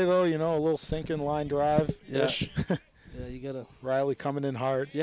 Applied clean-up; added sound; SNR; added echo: none; none; none; none.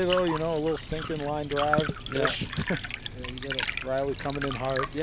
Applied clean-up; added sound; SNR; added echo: none; Liquid; 5 dB; none.